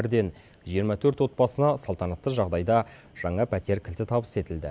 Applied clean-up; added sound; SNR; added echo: none; none; none; none.